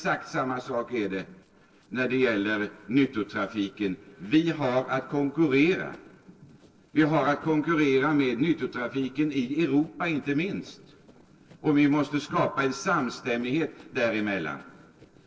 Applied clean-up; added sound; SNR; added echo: neural separator model SepFormer DNS4.